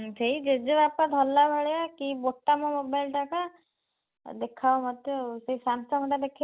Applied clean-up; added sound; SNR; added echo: none; none; none; none.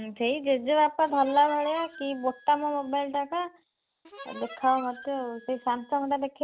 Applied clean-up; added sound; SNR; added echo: none; Harmonica; 19 dB; none.